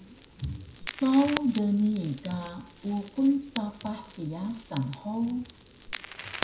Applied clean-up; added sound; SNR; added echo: none; Crackle; 13 dB; reverberation time 0.5 s.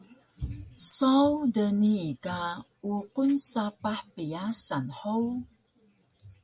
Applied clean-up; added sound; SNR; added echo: none; none; none; none.